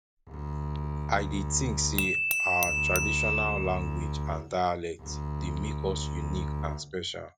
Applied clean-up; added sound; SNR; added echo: none; Bowed string instrument + Glass / Bell; -3 dB; none.